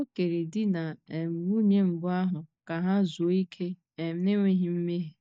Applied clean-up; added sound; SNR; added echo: neural mask model DeepFilterNet 3.